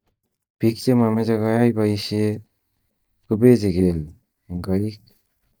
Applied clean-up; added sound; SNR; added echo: neural mask model DeepFilterNet 3.